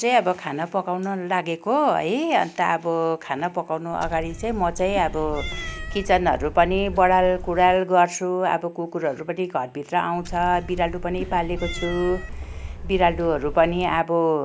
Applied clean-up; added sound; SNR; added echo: none; Cat; 10 dB; none.